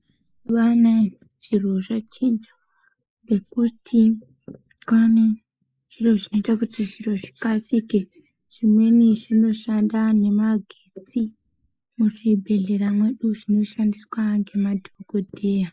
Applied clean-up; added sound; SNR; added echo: neural mask model Resemble Enhance denoiser.